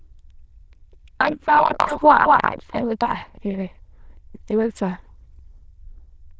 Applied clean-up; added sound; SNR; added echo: neural diffusion model UNIVERSE++.